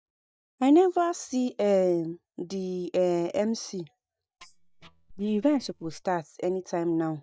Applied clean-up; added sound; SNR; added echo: neural mask model DeepFilterNet 3.